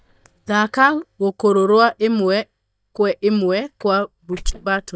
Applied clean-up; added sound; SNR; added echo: neural mask model DeepFilterNet 3.